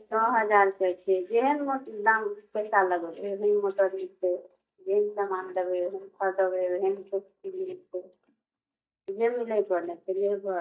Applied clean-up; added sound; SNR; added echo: neural mask model DeepFilterNet 3.